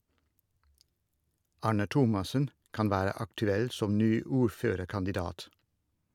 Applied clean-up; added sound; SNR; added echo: none; none; none; none.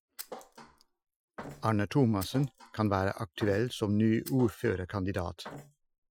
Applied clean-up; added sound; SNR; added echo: classical method Wiener filter.